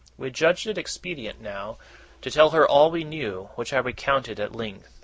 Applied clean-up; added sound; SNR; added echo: none; none; none; none.